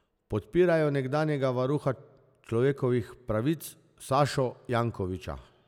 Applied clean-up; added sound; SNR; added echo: none; none; none; none.